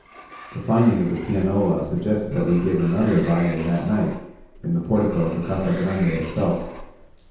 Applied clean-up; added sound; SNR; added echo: none; Sliding door; 20 dB; reverberation time 0.9 s.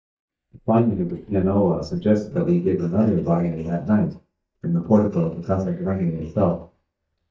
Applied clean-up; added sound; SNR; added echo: neural mask model DeepFilterNet 3.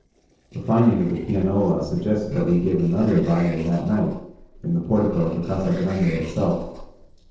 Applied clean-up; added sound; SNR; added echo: neural separator model SepFormer DNS4.